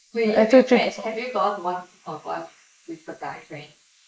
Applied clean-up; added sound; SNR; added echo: neural mask model Resemble Enhance denoiser.